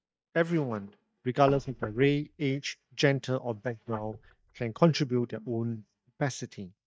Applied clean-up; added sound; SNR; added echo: neural mask model DeepFilterNet 3.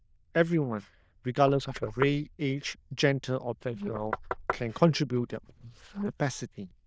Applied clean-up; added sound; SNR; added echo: neural diffusion model UNIVERSE++.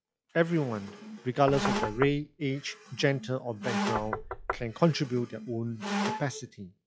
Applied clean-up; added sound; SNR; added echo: classical method log-MMSE.